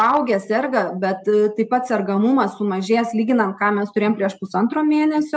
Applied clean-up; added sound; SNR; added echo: none; none; none; none.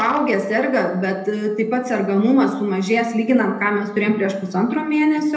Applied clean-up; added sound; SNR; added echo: none; none; none; reverberation time 0.7 s.